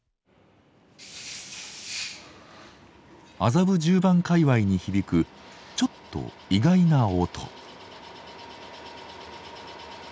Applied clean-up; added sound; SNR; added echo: none; none; none; none.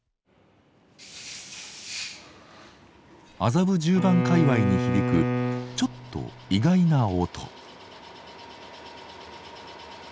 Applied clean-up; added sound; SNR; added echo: none; Bowed string instrument; 1 dB; none.